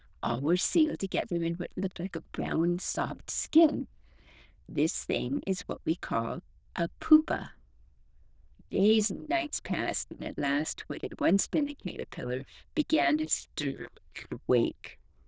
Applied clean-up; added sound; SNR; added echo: neural diffusion model UNIVERSE++.